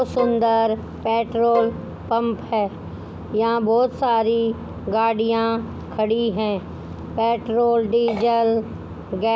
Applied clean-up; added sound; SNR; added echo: none; Bowed string instrument; 11 dB; none.